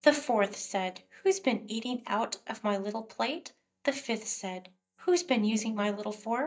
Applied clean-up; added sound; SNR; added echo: neural mask model DeepFilterNet 3.